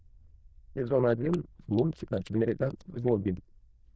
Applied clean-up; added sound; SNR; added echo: neural diffusion model UNIVERSE++.